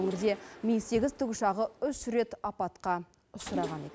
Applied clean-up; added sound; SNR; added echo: none; Mechanisms; 14 dB; none.